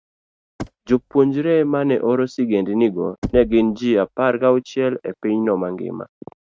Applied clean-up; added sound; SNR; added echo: neural mask model RNNoise.